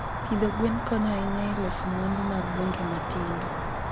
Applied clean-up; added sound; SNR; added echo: none; Cricket; 1 dB; none.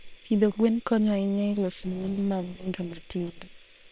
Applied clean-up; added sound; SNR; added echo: neural separator model SepFormer WHAM!.